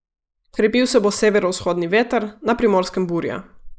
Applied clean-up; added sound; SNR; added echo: neural mask model Resemble Enhance denoiser.